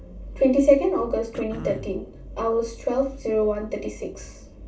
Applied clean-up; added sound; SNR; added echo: none; Cough; 17 dB; reverberation time 0.2 s.